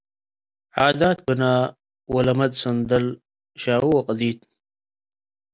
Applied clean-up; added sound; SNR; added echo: none; none; none; none.